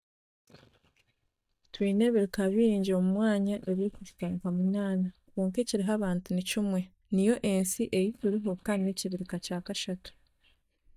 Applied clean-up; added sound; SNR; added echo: neural mask model DeepFilterNet 3.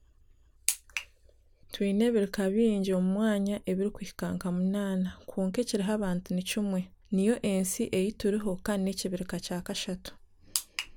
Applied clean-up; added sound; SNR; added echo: none; none; none; none.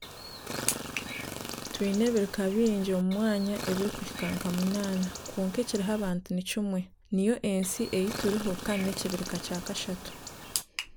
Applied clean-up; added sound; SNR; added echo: none; Chirp, tweet; 9 dB; none.